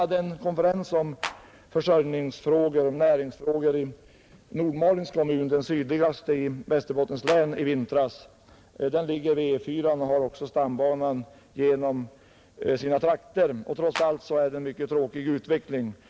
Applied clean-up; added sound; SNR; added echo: none; Clapping; 11 dB; none.